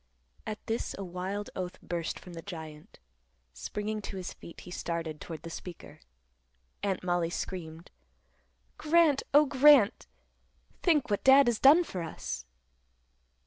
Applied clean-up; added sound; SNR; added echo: none; none; none; none.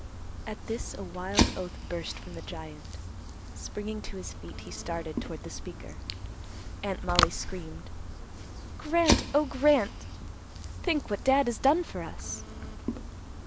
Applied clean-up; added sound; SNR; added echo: none; Fire; 2 dB; none.